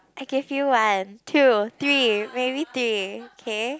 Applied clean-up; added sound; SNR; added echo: none; none; none; none.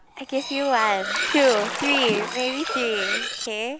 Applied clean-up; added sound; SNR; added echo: none; Cutlery, silverware + Bathtub (filling or washing) / Splash, splatter; 4 dB; none.